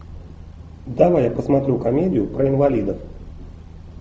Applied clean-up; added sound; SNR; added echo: none; none; none; none.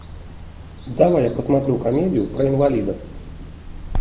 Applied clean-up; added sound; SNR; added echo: none; Water; 11 dB; none.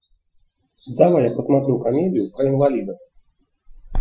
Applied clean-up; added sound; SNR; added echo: classical method Wiener filter.